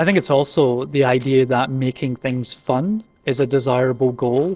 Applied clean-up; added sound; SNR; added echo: neural separator model SepFormer DNS4.